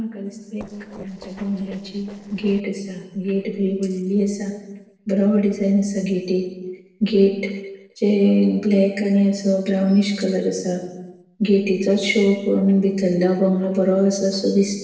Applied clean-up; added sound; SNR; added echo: neural separator model SepFormer DNS4.